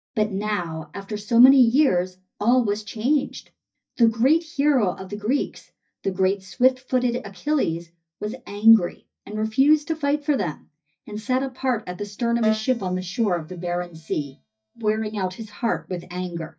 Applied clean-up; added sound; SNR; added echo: neural mask model DeepFilterNet 3.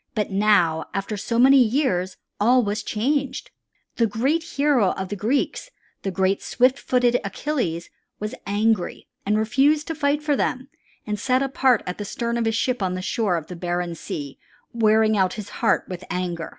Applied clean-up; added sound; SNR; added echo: none; none; none; none.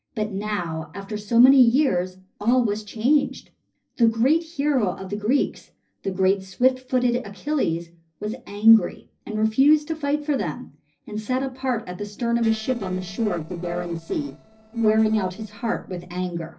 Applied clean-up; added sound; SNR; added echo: neural separator model SepFormer DNS4.